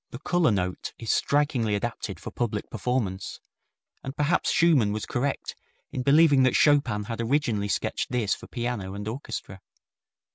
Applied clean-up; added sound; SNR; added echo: none; none; none; none.